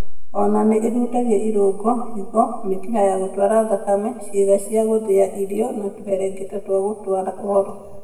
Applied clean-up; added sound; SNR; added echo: none; none; none; reverberation time 1.0 s.